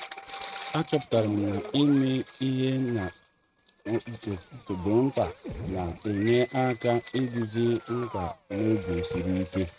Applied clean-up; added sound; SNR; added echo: neural mask model RNNoise.